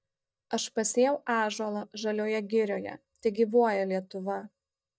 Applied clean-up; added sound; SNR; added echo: neural mask model DeepFilterNet 3.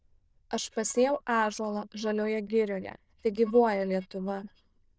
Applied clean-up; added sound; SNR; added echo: neural diffusion model UNIVERSE++.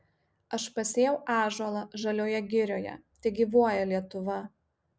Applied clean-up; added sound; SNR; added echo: none; none; none; none.